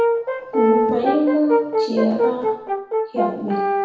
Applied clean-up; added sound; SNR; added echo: none; Brass instrument; -2 dB; reverberation time 0.8 s.